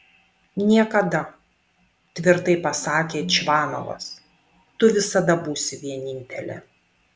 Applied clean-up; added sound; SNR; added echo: none; none; none; none.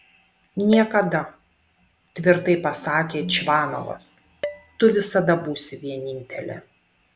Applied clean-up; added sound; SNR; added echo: none; Dishes, pots, and pans; 16 dB; none.